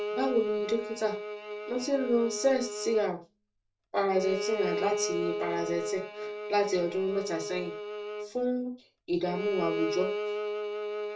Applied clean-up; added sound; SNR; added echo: none; Bowed string instrument; 4 dB; reverberation time 0.2 s.